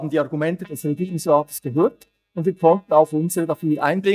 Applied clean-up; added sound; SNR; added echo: neural mask model DeepFilterNet 3.